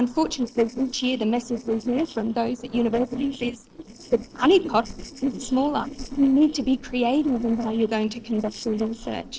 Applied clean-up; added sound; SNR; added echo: neural separator model SepFormer DNS4.